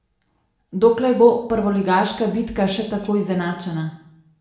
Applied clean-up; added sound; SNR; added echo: none; Tambourine; 19 dB; reverberation time 0.7 s.